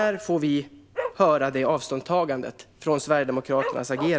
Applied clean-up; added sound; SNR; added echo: none; Dog; 13 dB; none.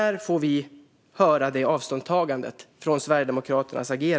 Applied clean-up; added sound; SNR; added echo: none; none; none; none.